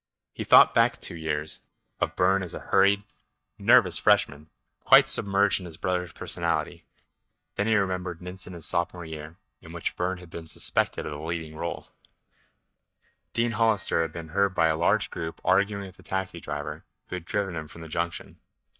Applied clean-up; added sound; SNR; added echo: neural mask model DeepFilterNet 3.